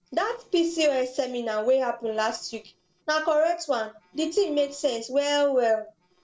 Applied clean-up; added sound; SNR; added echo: neural separator model SepFormer DNS4.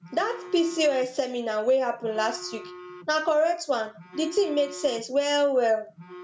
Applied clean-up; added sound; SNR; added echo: none; Telephone; 18 dB; none.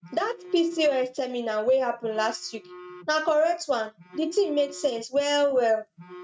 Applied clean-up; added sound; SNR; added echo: neural mask model RNNoise.